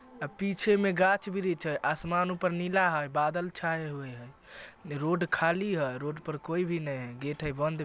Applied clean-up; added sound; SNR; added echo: none; none; none; none.